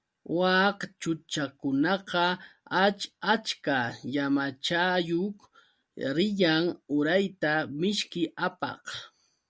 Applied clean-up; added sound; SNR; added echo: none; none; none; none.